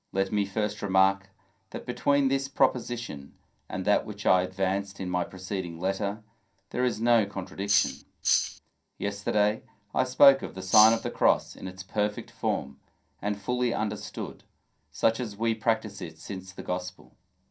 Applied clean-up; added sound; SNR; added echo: none; Tambourine; 0 dB; reverberation time 0.3 s.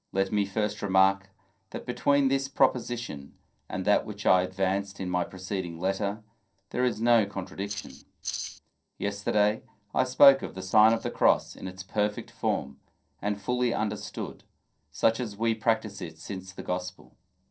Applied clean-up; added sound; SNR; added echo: neural separator model SepFormer DNS4.